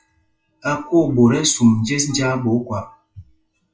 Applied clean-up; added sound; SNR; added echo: classical method WPE with log-MMSE.